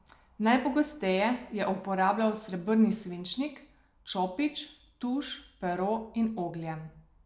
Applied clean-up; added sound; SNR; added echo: none; none; none; none.